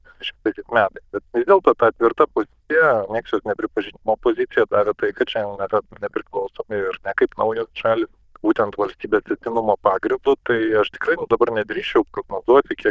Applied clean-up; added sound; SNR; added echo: neural diffusion model UNIVERSE++.